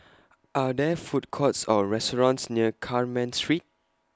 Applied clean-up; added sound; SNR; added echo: none; none; none; none.